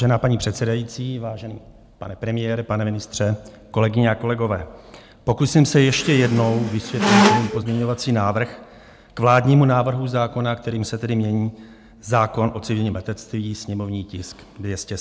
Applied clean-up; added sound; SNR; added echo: none; Squeak; -1 dB; none.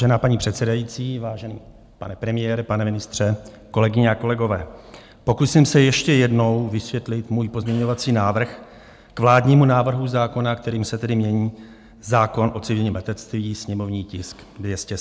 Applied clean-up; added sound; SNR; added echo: none; none; none; none.